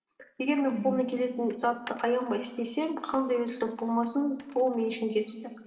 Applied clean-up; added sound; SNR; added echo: neural separator model SepFormer DNS4.